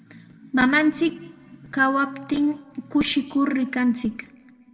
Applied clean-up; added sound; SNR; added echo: none; none; none; reverberation time 1.2 s.